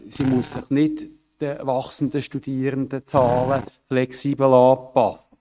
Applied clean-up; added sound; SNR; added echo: neural mask model RNNoise.